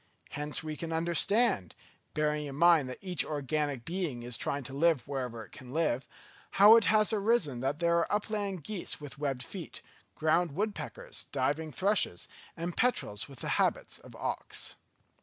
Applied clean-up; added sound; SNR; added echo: none; none; none; none.